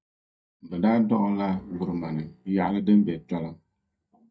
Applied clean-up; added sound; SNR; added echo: neural mask model DeepFilterNet 3.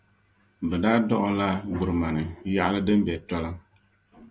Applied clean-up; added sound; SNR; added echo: none; none; none; none.